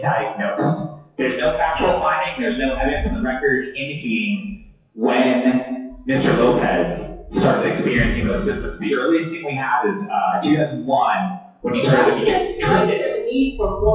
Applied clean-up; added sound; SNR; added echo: classical method WPE with log-MMSE.